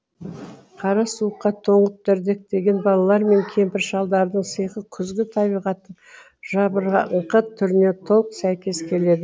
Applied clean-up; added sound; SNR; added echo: none; none; none; none.